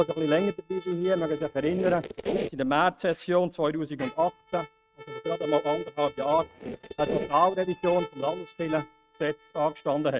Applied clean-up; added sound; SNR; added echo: neural mask model RNNoise.